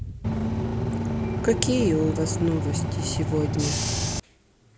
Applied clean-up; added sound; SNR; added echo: none; Bus / Engine; -2 dB; none.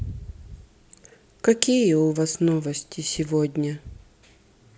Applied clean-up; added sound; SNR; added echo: none; none; none; none.